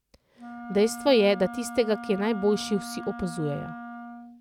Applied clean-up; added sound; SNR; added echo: none; Wind instrument, woodwind instrument; 12 dB; none.